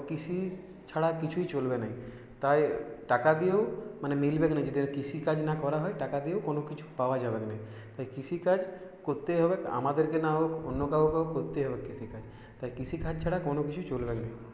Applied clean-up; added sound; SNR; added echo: none; none; none; none.